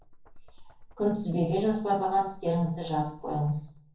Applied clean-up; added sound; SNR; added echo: neural separator model SepFormer DNS4.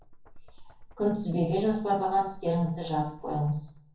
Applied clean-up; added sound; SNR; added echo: none; Knock; 18 dB; reverberation time 0.6 s.